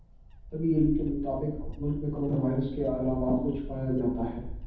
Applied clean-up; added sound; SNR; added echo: none; Wind / Bird; 9 dB; reverberation time 0.9 s.